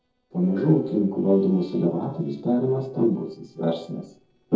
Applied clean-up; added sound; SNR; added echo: neural separator model SepFormer DNS4.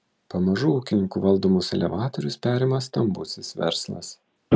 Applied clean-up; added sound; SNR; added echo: none; none; none; none.